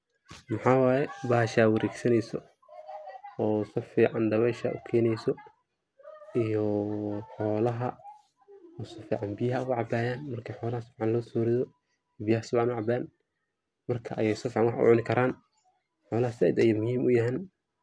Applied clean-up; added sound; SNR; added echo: none; none; none; none.